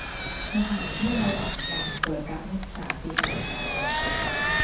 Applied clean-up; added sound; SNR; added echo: none; Engine; -3 dB; reverberation time 0.6 s.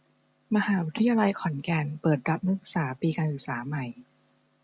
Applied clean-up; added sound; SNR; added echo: none; none; none; none.